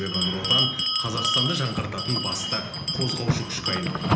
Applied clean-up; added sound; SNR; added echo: none; Bell; -3 dB; reverberation time 1.0 s.